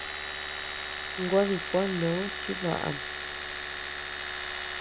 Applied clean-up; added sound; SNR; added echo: none; Domestic sounds, home sounds; 1 dB; none.